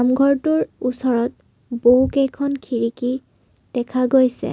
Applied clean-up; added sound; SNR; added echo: none; none; none; none.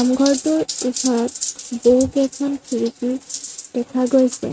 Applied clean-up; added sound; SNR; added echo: neural mask model RNNoise.